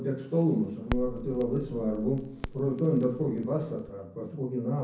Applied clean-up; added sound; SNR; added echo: none; Crackle; 11 dB; reverberation time 0.6 s.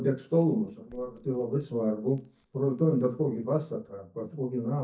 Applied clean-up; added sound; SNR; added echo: neural mask model DeepFilterNet 3.